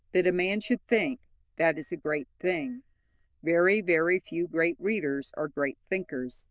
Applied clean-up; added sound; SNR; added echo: neural diffusion model UNIVERSE++.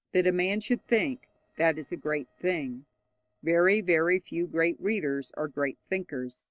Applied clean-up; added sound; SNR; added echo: neural separator model SepFormer DNS4.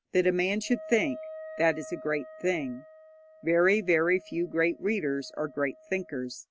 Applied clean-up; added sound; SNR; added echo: none; Wind instrument, woodwind instrument; 18 dB; none.